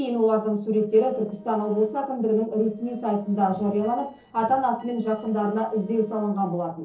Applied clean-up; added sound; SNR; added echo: neural separator model SepFormer DNS4.